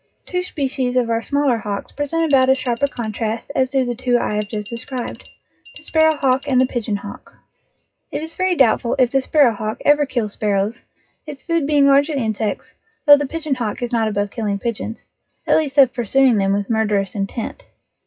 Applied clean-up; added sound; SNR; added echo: classical method WPE with log-MMSE.